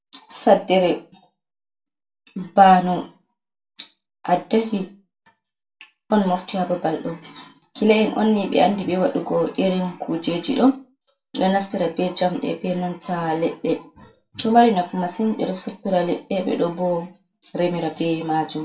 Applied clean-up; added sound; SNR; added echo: none; none; none; reverberation time 0.3 s.